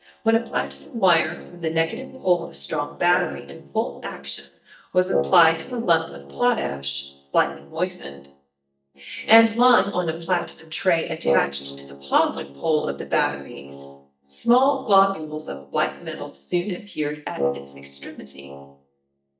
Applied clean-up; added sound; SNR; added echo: neural mask model DeepFilterNet 3.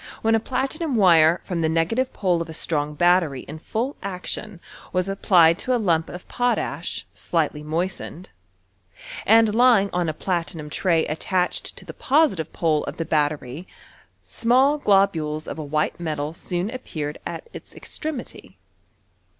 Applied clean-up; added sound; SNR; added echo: none; none; none; none.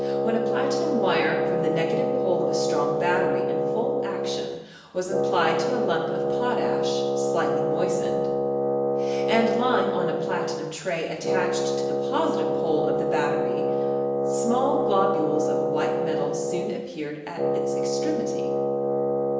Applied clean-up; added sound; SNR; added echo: none; Wind instrument, woodwind instrument; -4 dB; reverberation time 1.0 s.